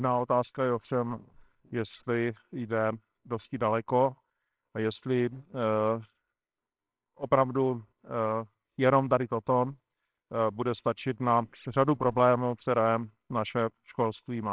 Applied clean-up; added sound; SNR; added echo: neural separator model SepFormer WHAMR!.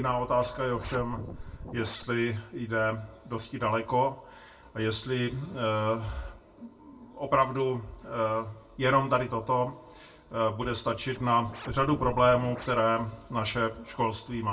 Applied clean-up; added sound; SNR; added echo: none; Scratching (performance technique); 13 dB; reverberation time 0.2 s.